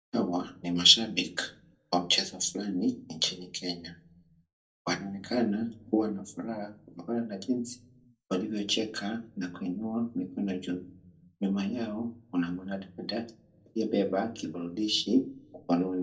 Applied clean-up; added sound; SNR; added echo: none; none; none; reverberation time 0.2 s.